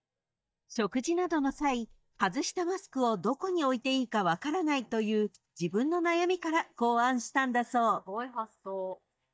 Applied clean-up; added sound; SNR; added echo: neural mask model DeepFilterNet 3.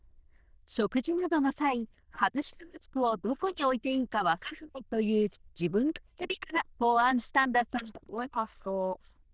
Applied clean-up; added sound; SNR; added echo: neural diffusion model UNIVERSE++.